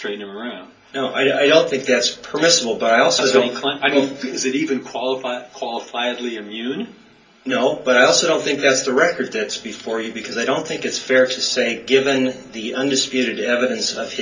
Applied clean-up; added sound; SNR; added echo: none; none; none; reverberation time 0.3 s.